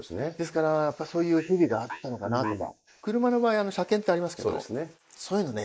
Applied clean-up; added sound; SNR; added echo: neural mask model Resemble Enhance denoiser.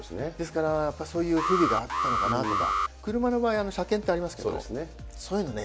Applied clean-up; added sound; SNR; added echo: none; Alarm; -1 dB; none.